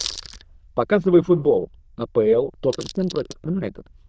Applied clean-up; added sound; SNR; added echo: neural diffusion model UNIVERSE++.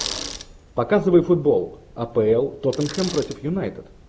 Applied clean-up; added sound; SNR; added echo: none; Bicycle; 15 dB; none.